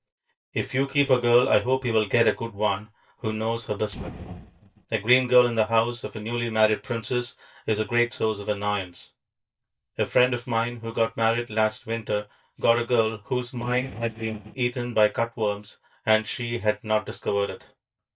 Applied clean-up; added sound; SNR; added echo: neural mask model DeepFilterNet 3.